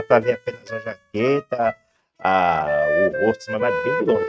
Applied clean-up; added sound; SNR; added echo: neural mask model RNNoise.